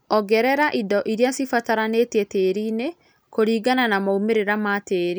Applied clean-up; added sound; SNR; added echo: none; none; none; none.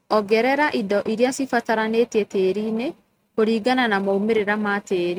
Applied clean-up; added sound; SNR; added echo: neural mask model RNNoise.